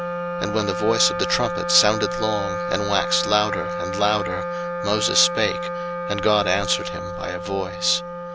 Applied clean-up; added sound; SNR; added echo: none; Wind instrument, woodwind instrument; 4 dB; none.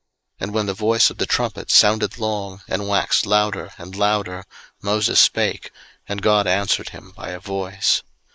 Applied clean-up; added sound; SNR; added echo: neural mask model Resemble Enhance denoiser.